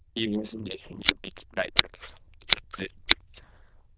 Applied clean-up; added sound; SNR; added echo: neural diffusion model UNIVERSE++.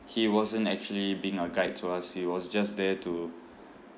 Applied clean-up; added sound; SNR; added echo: none; none; none; none.